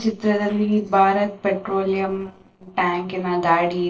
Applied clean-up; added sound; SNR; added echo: neural separator model SepFormer DNS4.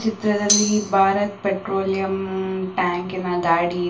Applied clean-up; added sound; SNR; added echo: none; Tambourine; 1 dB; reverberation time 0.3 s.